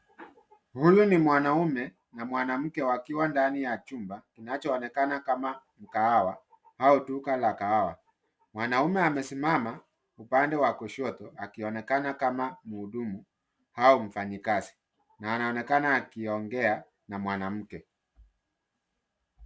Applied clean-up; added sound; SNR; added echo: none; none; none; none.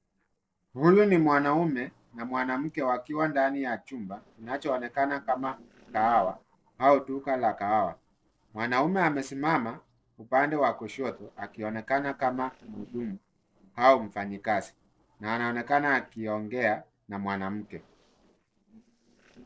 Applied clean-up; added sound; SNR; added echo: neural separator model SepFormer DNS4.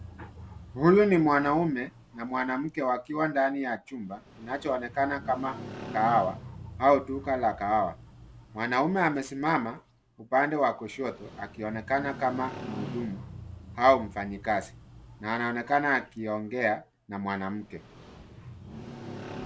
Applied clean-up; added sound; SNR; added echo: none; Motorcycle; 16 dB; none.